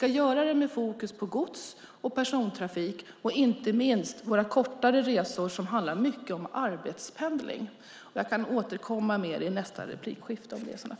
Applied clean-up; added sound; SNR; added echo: none; none; none; none.